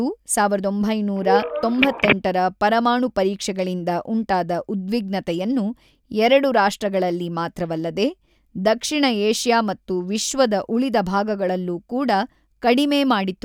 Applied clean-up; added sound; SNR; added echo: none; Telephone; 1 dB; none.